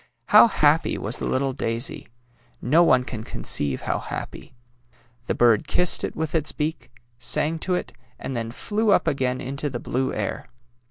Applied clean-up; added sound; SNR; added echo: neural mask model DeepFilterNet 3.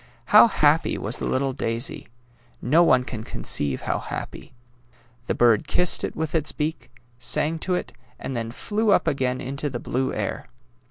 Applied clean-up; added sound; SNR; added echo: none; Water / Splash, splatter; 14 dB; none.